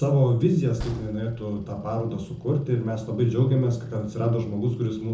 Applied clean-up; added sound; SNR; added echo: none; Train; 20 dB; reverberation time 0.6 s.